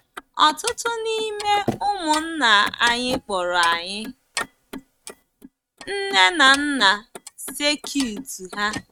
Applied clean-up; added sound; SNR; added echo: neural mask model RNNoise.